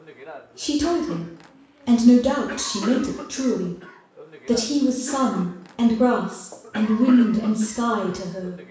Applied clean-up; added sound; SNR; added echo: none; Cough; 17 dB; reverberation time 0.7 s.